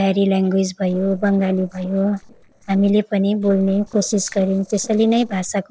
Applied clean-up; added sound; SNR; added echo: neural separator model SepFormer DNS4.